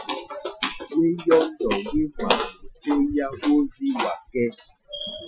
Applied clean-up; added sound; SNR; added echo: classical method Wiener filter.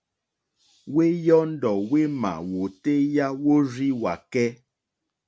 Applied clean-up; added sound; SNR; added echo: none; none; none; none.